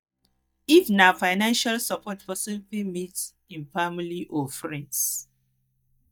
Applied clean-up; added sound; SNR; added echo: neural mask model DeepFilterNet 3.